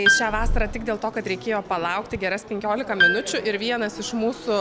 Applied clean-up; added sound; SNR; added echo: none; Piano + Purr; 0 dB; none.